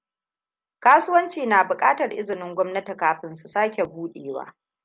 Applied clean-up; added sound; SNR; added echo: none; none; none; none.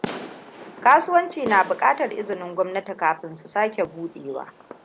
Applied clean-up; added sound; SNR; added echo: none; Fireworks; 16 dB; none.